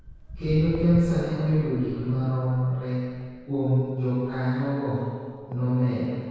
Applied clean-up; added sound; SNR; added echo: none; Walk, footsteps; 15 dB; reverberation time 1.9 s.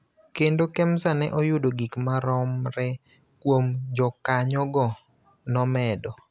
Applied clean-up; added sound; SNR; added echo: none; none; none; none.